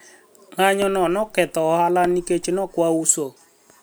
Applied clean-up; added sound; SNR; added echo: none; Fireworks; 19 dB; none.